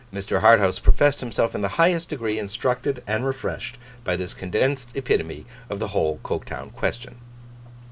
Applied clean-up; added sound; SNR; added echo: none; none; none; none.